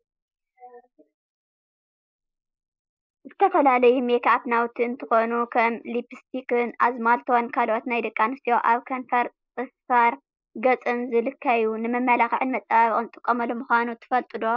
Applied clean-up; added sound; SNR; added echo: neural mask model Resemble Enhance denoiser.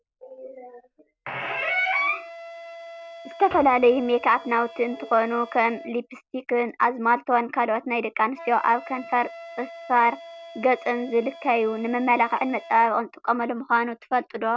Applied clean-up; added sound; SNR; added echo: none; Wind instrument, woodwind instrument; 19 dB; none.